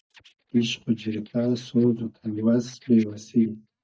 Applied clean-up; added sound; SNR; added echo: neural mask model DeepFilterNet 3.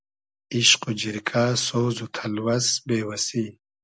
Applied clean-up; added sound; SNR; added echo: none; none; none; none.